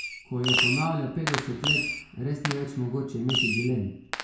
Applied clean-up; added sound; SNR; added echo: none; Fireworks; 1 dB; reverberation time 0.5 s.